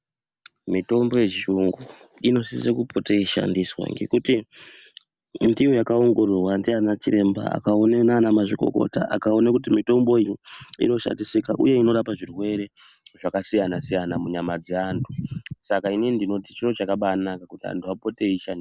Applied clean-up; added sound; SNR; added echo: none; none; none; none.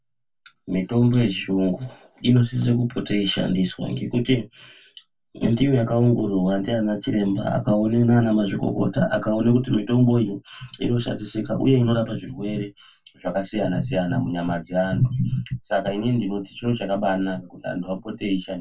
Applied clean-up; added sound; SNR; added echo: none; none; none; reverberation time 0.1 s.